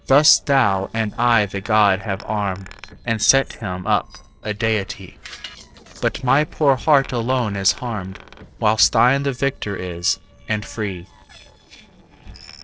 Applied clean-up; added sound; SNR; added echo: neural separator model SepFormer DNS4.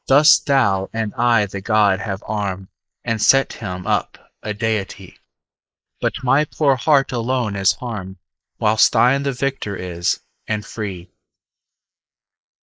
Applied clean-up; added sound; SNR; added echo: neural mask model Resemble Enhance denoiser.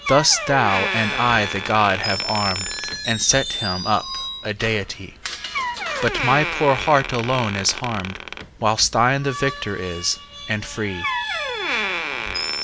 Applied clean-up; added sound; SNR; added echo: none; Door + Screech; 5 dB; none.